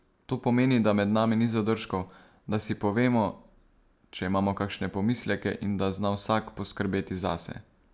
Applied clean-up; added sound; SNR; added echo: none; none; none; none.